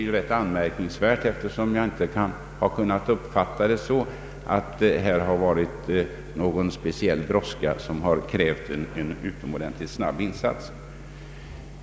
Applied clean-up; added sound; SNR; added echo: none; none; none; none.